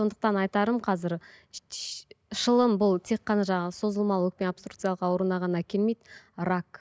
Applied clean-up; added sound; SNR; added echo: none; none; none; none.